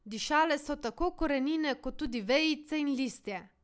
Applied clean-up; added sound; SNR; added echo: none; none; none; none.